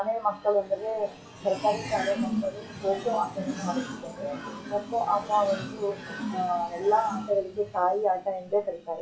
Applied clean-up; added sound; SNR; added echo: classical method WPE with log-MMSE.